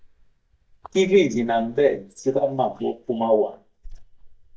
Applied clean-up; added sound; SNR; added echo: neural mask model DeepFilterNet 3.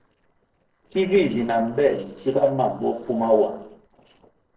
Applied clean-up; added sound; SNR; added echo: neural separator model SepFormer DNS4.